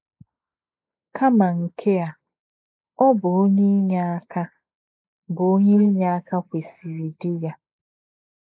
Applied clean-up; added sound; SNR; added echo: neural mask model Resemble Enhance denoiser.